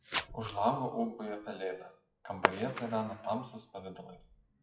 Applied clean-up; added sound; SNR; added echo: classical method WPE with log-MMSE.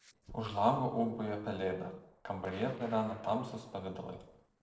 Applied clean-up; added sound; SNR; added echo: neural separator model SepFormer DNS4.